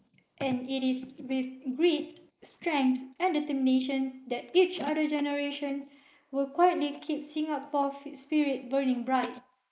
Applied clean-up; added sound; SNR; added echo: neural mask model Resemble Enhance denoiser.